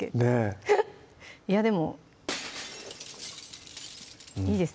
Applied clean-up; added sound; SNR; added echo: none; Shatter; 14 dB; none.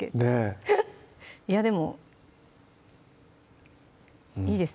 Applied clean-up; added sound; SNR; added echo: none; none; none; none.